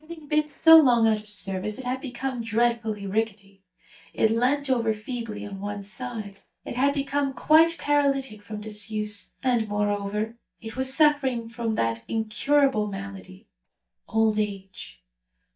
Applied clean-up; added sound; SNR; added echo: neural mask model DeepFilterNet 3.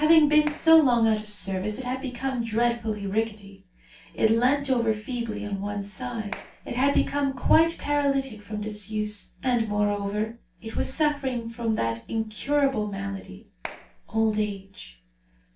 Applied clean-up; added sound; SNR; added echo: neural separator model SepFormer DNS4.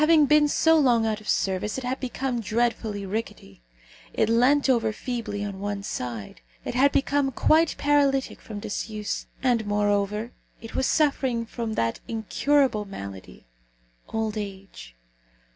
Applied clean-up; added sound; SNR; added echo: none; none; none; none.